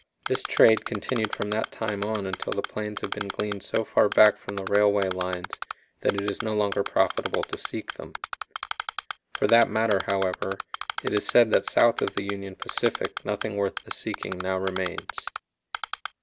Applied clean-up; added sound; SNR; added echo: none; Typing; 9 dB; none.